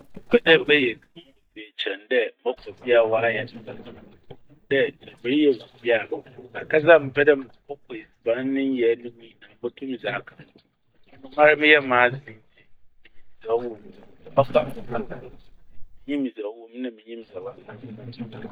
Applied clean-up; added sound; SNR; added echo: neural mask model DeepFilterNet 3.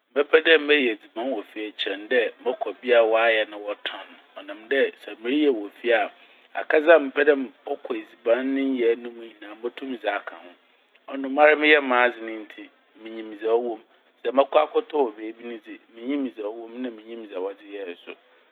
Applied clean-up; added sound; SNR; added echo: none; none; none; none.